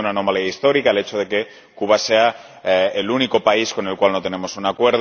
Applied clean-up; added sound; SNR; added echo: none; none; none; none.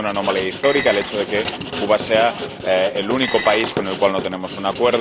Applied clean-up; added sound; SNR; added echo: none; Writing + Dishes, pots, and pans; 5 dB; none.